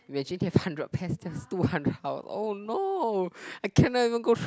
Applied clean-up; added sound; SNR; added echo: none; none; none; none.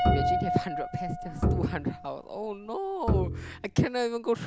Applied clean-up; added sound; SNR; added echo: none; Bowed string instrument + Piano; -1 dB; none.